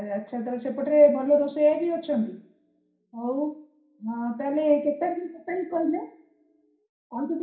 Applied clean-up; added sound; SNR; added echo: none; none; none; reverberation time 0.5 s.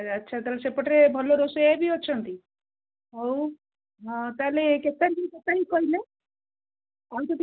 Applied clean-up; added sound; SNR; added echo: none; none; none; none.